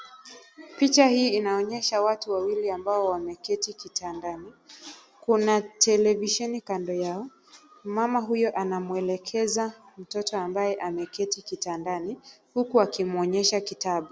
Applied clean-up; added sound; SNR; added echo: none; none; none; none.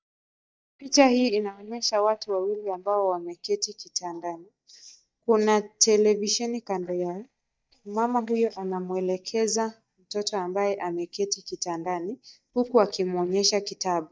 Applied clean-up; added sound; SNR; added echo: neural mask model DeepFilterNet 3.